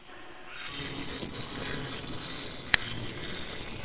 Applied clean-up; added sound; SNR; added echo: neural separator model SepFormer WHAMR!.